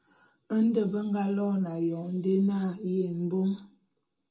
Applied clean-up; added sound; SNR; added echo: none; none; none; reverberation time 0.2 s.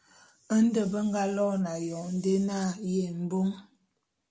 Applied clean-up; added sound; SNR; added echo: none; none; none; none.